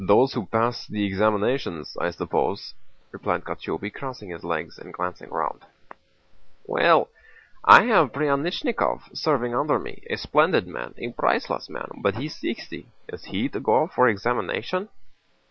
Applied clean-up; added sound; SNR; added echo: none; none; none; none.